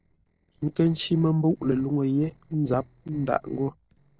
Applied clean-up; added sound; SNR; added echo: neural separator model SepFormer DNS4.